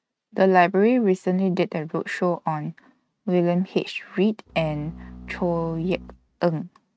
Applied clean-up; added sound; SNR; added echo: neural mask model RNNoise.